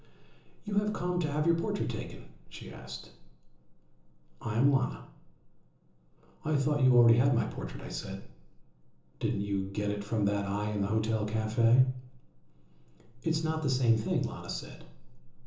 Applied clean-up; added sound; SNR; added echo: none; none; none; reverberation time 0.6 s.